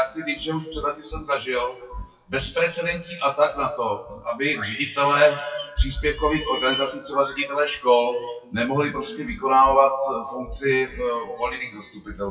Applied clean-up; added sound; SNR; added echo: classical method WPE with log-MMSE.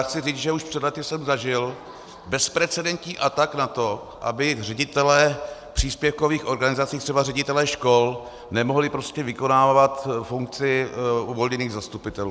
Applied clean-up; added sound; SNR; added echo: none; none; none; none.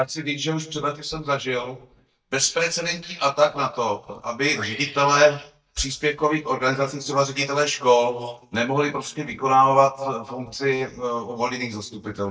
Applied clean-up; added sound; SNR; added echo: neural mask model DeepFilterNet 3.